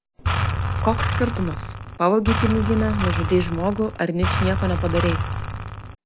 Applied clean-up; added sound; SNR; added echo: none; Engine; 0 dB; none.